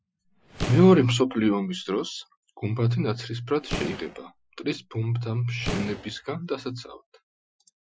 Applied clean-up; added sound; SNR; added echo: classical method Wiener filter.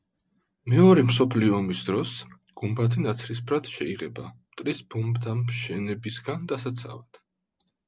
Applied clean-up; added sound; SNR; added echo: none; none; none; none.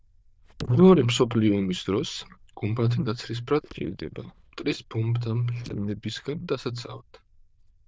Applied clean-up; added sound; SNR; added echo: neural diffusion model UNIVERSE++.